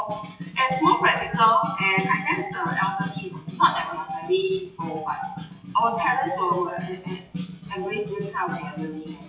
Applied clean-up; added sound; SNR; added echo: classical method WPE with log-MMSE.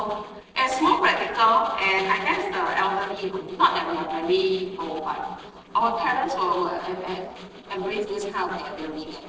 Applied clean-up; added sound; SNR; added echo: neural separator model SepFormer DNS4.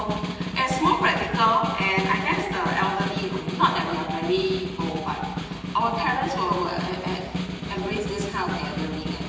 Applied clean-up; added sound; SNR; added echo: none; Snare drum; 5 dB; reverberation time 1.4 s.